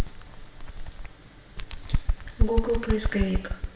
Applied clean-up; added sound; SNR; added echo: none; Bird; -4 dB; reverberation time 0.8 s.